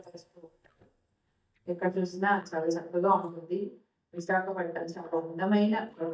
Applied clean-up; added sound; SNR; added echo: neural mask model DeepFilterNet 3.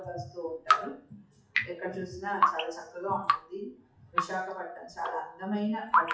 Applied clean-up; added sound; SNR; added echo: classical method WPE with log-MMSE.